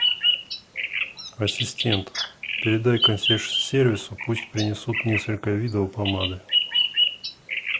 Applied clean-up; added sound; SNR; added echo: neural mask model Resemble Enhance denoiser.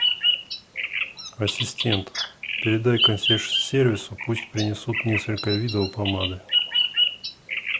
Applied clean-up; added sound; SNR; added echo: none; Bird vocalization, bird call, bird song; 0 dB; none.